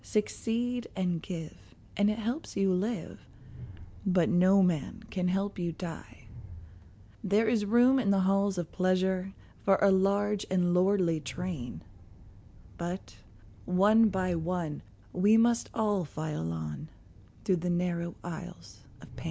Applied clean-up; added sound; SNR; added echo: none; Train; 19 dB; none.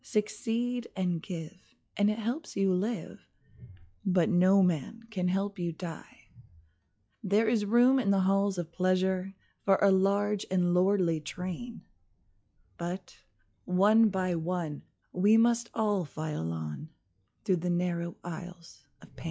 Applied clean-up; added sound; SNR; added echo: classical method log-MMSE.